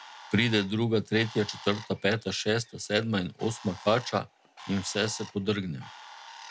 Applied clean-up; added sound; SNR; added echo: none; Bird; 18 dB; none.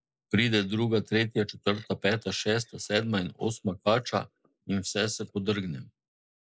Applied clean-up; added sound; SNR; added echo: neural mask model Resemble Enhance denoiser.